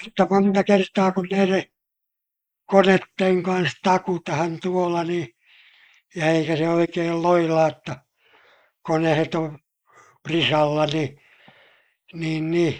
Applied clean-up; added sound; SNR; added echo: neural mask model Resemble Enhance denoiser.